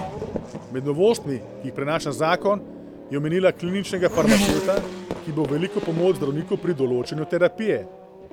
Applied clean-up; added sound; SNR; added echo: none; Race car, auto racing / Accelerating, revving, vroom; 6 dB; none.